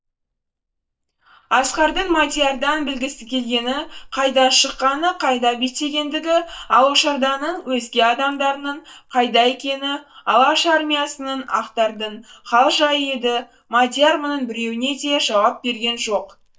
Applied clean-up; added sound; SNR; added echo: neural mask model DeepFilterNet 3.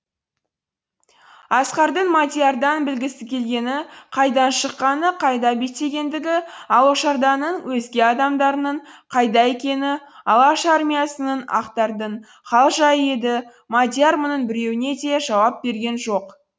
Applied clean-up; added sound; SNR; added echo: none; none; none; none.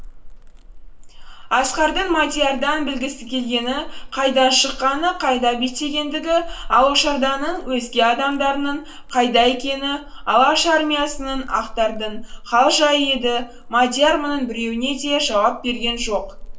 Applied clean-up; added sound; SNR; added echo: none; Crackle; 13 dB; reverberation time 0.2 s.